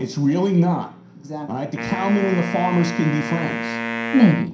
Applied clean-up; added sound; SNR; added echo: none; Wind instrument, woodwind instrument; 8 dB; reverberation time 0.5 s.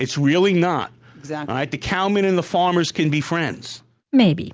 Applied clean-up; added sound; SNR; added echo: none; none; none; none.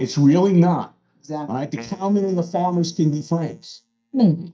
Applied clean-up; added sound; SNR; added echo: neural mask model DeepFilterNet 3.